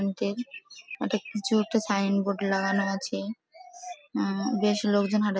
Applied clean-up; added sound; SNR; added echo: none; none; none; none.